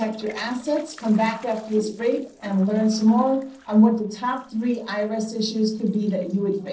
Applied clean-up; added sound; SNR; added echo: neural separator model SepFormer DNS4.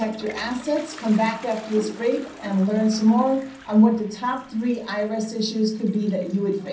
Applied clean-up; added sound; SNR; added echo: none; Toilet flush; 19 dB; reverberation time 0.6 s.